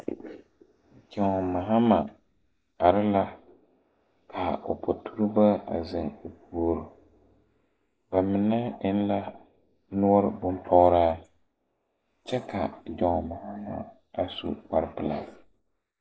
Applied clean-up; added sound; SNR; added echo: neural mask model Resemble Enhance denoiser.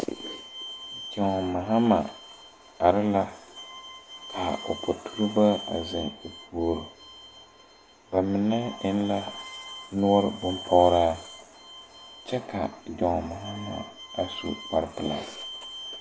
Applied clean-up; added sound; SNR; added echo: none; Bowed string instrument; 15 dB; none.